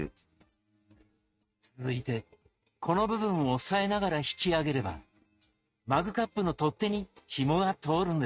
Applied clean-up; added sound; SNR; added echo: neural mask model RNNoise.